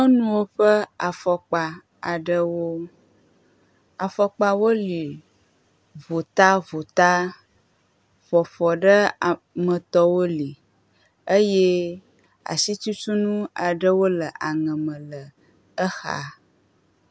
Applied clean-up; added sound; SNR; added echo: none; none; none; none.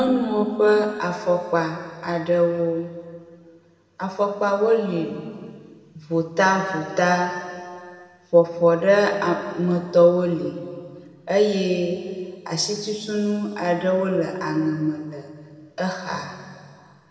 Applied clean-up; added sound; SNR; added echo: none; none; none; reverberation time 2.0 s.